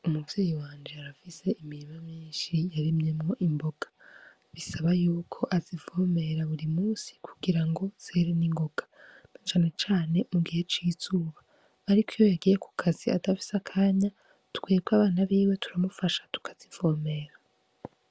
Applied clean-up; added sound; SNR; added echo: none; none; none; none.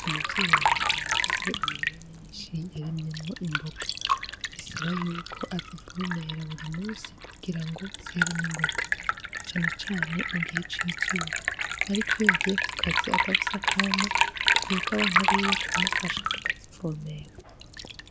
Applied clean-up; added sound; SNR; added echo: none; Liquid; -5 dB; none.